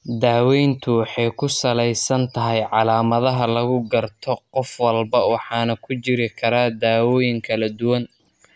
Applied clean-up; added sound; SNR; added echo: none; none; none; none.